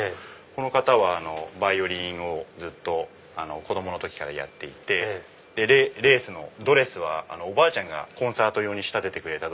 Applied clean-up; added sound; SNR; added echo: none; none; none; none.